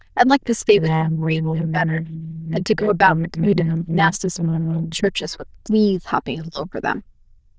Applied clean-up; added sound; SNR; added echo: neural diffusion model UNIVERSE++.